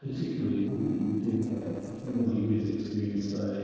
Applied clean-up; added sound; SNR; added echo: neural separator model SepFormer DNS4.